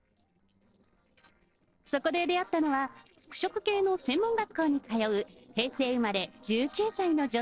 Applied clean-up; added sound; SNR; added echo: neural separator model SepFormer DNS4.